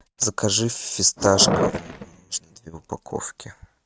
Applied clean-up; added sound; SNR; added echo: neural mask model RNNoise.